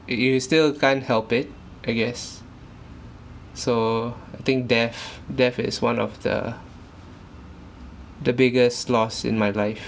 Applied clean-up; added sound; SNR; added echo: none; none; none; none.